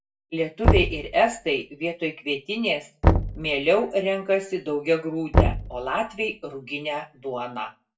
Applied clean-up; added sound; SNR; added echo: none; Knock; 0 dB; reverberation time 0.2 s.